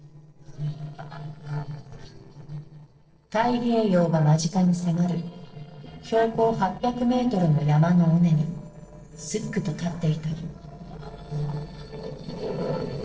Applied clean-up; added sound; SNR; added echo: neural separator model SepFormer DNS4.